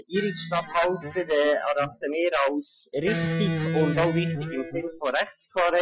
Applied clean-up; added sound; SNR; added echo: classical method Wiener filter.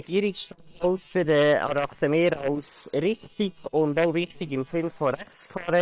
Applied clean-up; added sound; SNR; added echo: neural separator model SepFormer WHAM!.